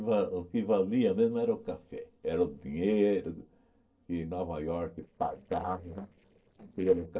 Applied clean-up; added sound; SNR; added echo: neural separator model SepFormer DNS4.